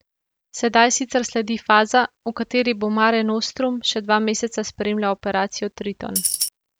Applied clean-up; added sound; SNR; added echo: none; Tambourine; 1 dB; none.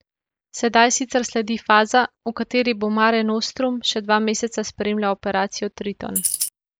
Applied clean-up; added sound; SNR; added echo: neural mask model Resemble Enhance denoiser.